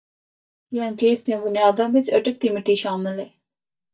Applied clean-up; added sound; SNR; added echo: neural mask model DeepFilterNet 3.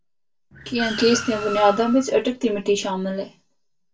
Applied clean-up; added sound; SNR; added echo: none; Car; 11 dB; reverberation time 0.2 s.